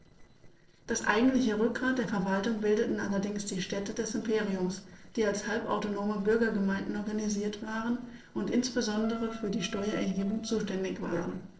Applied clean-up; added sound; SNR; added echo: neural separator model SepFormer DNS4.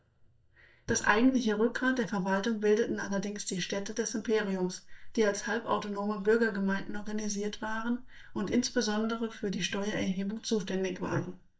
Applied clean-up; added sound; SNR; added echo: neural mask model DeepFilterNet 3.